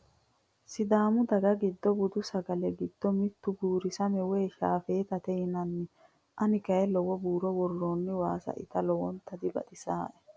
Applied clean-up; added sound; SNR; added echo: none; none; none; none.